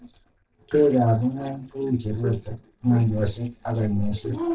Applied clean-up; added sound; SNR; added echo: neural separator model SepFormer DNS4.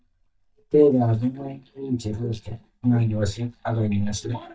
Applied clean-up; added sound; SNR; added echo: neural mask model DeepFilterNet 3.